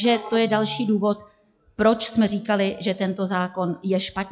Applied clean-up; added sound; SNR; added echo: classical method log-MMSE.